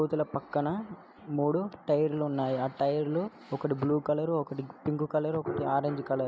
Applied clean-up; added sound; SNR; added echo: none; none; none; none.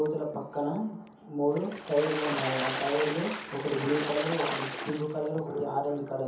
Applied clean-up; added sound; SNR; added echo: none; Water / Splash, splatter; 6 dB; reverberation time 0.7 s.